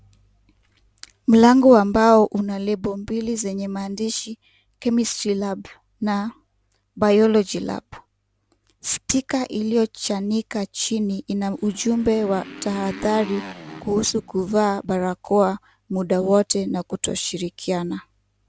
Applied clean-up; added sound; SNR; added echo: none; Motorcycle; 17 dB; none.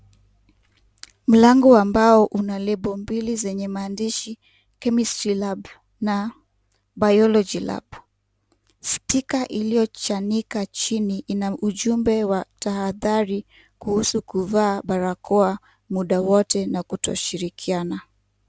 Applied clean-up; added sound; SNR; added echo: none; none; none; none.